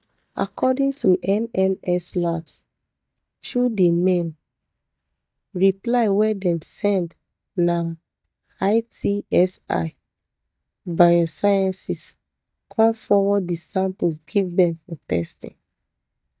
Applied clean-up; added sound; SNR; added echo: neural mask model DeepFilterNet 3.